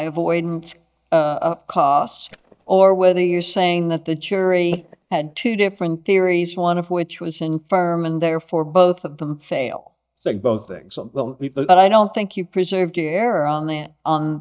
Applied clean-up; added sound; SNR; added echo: neural mask model DeepFilterNet 3.